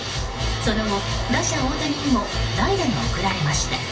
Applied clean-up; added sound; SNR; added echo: none; none; none; reverberation time 0.2 s.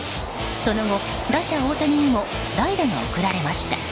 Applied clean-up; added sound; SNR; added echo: none; none; none; none.